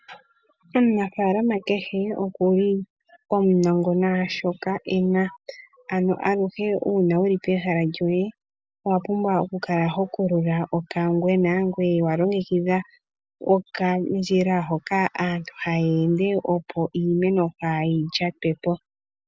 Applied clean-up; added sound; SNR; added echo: none; none; none; none.